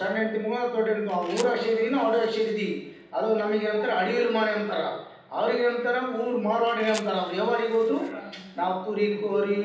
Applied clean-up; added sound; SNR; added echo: none; Fire; 20 dB; reverberation time 0.9 s.